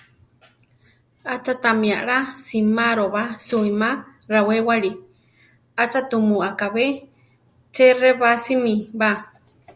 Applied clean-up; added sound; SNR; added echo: none; none; none; none.